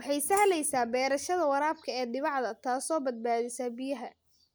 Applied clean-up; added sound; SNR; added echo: none; Tambourine; 14 dB; none.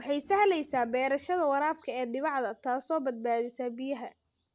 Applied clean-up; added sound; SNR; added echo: none; none; none; none.